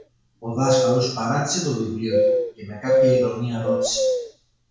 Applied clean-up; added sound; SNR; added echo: none; Bird vocalization, bird call, bird song; -3 dB; reverberation time 0.6 s.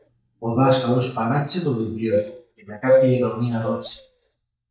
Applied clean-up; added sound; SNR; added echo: neural mask model DeepFilterNet 3.